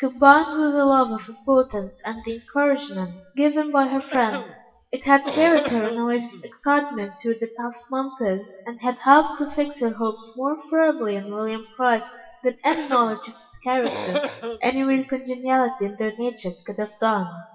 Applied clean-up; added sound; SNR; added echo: classical method WPE with log-MMSE.